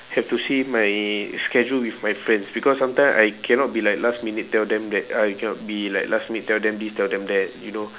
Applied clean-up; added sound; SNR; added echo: none; none; none; none.